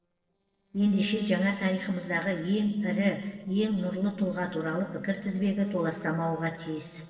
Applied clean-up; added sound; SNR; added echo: neural separator model SepFormer DNS4.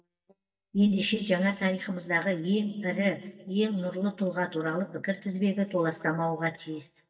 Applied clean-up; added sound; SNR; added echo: neural mask model DeepFilterNet 3.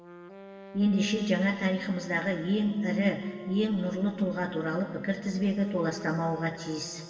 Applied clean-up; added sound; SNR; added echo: none; Wind instrument, woodwind instrument; 17 dB; reverberation time 2.3 s.